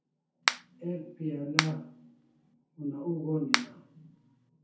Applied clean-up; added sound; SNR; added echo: none; Finger snapping; -2 dB; reverberation time 0.6 s.